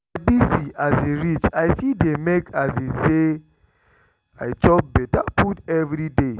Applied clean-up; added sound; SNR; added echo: none; none; none; none.